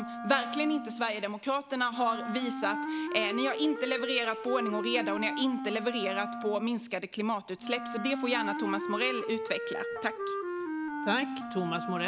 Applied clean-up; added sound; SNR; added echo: none; Wind instrument, woodwind instrument; 4 dB; none.